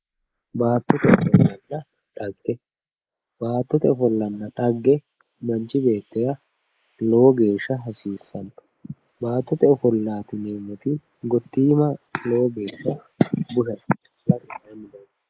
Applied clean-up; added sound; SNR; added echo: neural mask model Resemble Enhance denoiser.